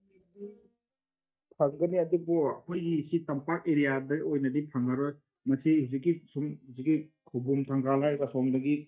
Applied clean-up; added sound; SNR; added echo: neural mask model DeepFilterNet 3.